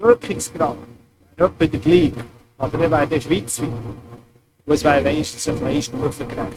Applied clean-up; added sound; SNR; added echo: neural mask model RNNoise.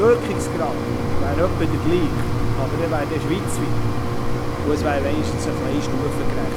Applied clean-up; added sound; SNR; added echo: none; Mechanisms; -3 dB; none.